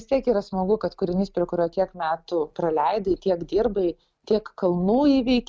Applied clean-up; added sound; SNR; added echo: none; none; none; none.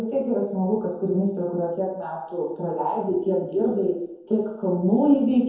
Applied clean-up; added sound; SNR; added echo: none; none; none; reverberation time 0.9 s.